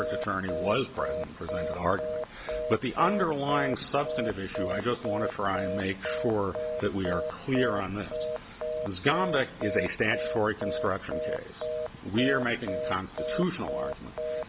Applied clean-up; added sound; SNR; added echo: none; Telephone; 4 dB; none.